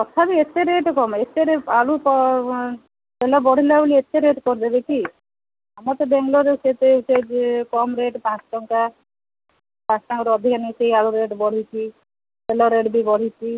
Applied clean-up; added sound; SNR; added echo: none; none; none; none.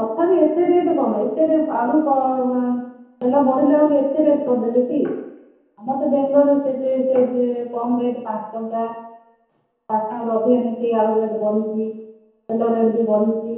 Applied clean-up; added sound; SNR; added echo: none; none; none; reverberation time 1.0 s.